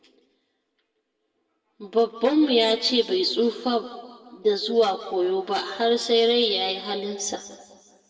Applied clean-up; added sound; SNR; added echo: none; none; none; reverberation time 1.4 s.